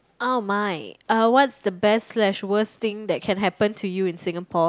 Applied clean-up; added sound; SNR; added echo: none; none; none; none.